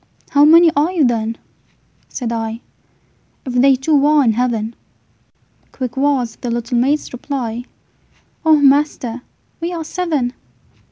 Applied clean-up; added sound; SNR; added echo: none; none; none; none.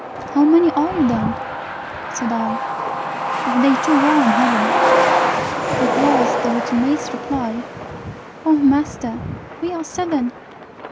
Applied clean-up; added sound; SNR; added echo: none; Truck; 1 dB; none.